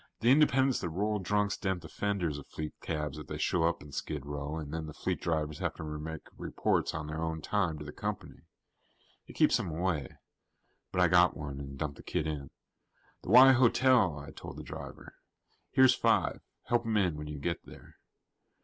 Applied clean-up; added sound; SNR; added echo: none; none; none; none.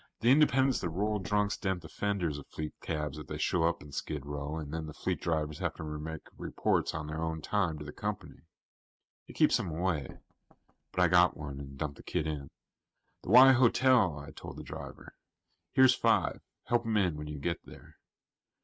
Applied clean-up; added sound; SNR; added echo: neural mask model RNNoise.